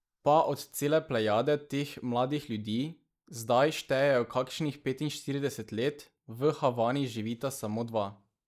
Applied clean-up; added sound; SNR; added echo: neural mask model Resemble Enhance denoiser.